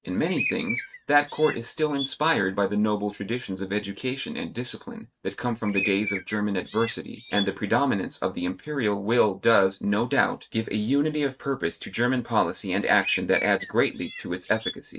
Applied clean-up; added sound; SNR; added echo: neural mask model RNNoise.